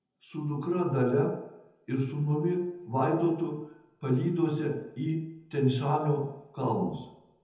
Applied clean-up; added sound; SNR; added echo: none; none; none; reverberation time 0.8 s.